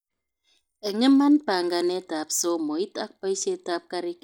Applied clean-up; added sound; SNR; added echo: neural mask model DeepFilterNet 3.